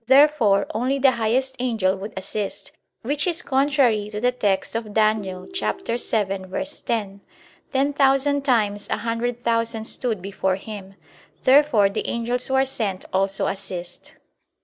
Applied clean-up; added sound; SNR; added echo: neural mask model DeepFilterNet 3.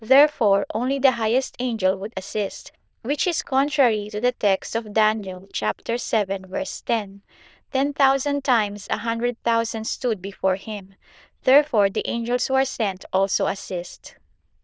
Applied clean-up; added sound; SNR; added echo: neural diffusion model UNIVERSE++.